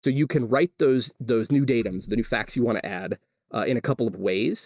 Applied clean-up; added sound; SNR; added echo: neural mask model DeepFilterNet 3.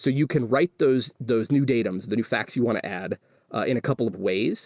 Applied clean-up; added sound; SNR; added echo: none; none; none; none.